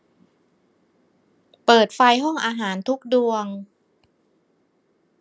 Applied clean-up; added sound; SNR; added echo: none; none; none; none.